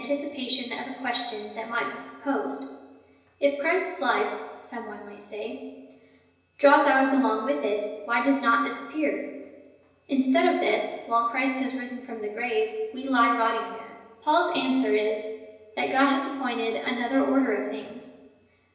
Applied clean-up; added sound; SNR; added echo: none; none; none; reverberation time 1.0 s.